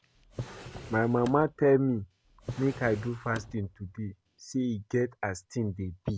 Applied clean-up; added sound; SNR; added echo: none; Drawer open or close; 14 dB; none.